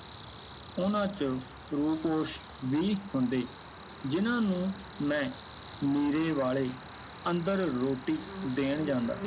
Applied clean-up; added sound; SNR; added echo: none; Cricket; 9 dB; none.